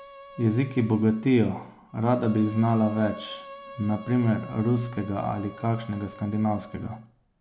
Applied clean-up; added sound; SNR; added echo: none; Bowed string instrument; 19 dB; none.